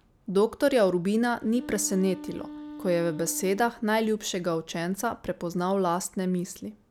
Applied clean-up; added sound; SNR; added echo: none; Wind instrument, woodwind instrument; 15 dB; none.